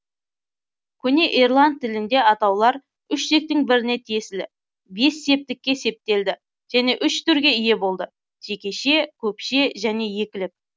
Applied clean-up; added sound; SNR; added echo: none; none; none; none.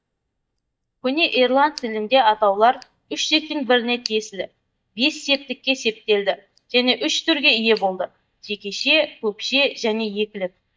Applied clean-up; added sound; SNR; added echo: neural mask model DeepFilterNet 3.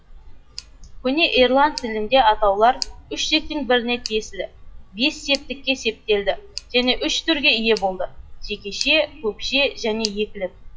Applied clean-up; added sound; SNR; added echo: classical method WPE with log-MMSE.